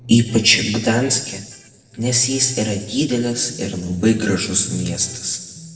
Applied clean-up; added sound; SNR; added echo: neural separator model SepFormer DNS4.